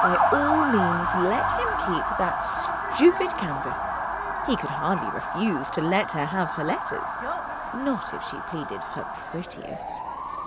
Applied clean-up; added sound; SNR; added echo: none; Motor vehicle (road) / Siren; 0 dB; none.